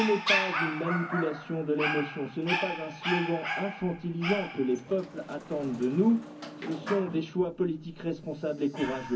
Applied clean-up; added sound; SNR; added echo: none; Dog; 5 dB; reverberation time 0.4 s.